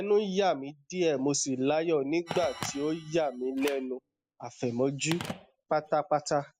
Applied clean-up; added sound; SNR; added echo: classical method spectral subtraction.